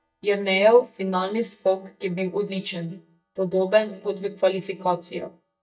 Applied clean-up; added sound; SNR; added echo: neural mask model DeepFilterNet 3.